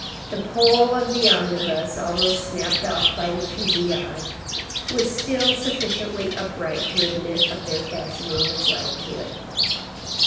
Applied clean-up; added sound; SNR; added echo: none; Bird; 0 dB; reverberation time 0.9 s.